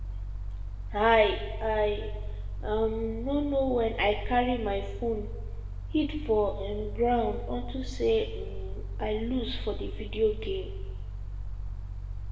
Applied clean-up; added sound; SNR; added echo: none; Mechanical fan; 5 dB; reverberation time 1.0 s.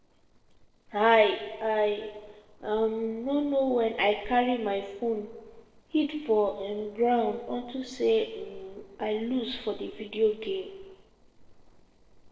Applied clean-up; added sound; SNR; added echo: neural separator model SepFormer DNS4.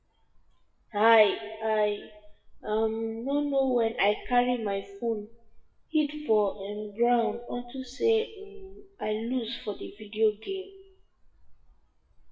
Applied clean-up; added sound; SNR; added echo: classical method WPE with log-MMSE.